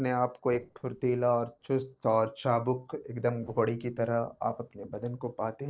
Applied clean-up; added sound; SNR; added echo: neural separator model SepFormer DNS4.